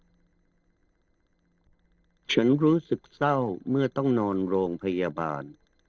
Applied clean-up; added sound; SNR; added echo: neural separator model SepFormer DNS4.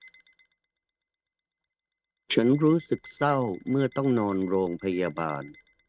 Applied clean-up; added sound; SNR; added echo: neural mask model RNNoise.